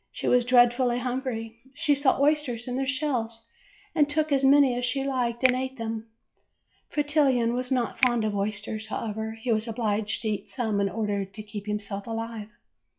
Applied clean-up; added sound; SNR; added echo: classical method log-MMSE.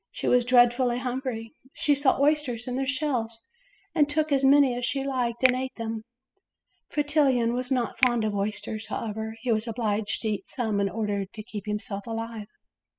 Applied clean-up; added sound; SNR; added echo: classical method spectral subtraction.